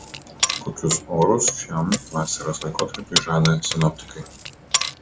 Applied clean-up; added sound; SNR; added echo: none; Keys jangling; 5 dB; none.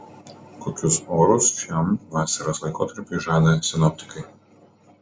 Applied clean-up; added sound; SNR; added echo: none; none; none; none.